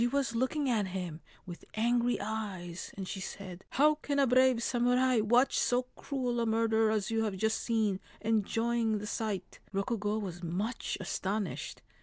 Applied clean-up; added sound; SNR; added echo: none; none; none; none.